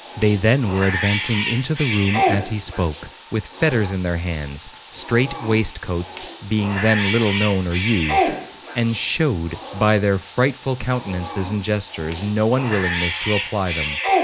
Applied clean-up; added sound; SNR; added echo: none; Bathtub (filling or washing) / Cat; 6 dB; none.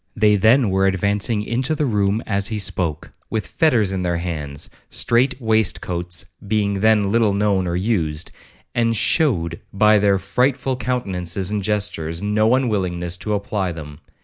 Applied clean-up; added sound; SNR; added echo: none; none; none; none.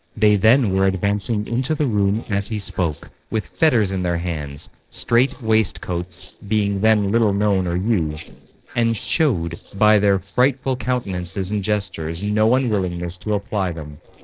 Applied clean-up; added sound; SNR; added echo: neural separator model SepFormer DNS4.